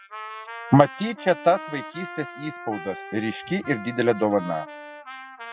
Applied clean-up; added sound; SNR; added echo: classical method Wiener filter.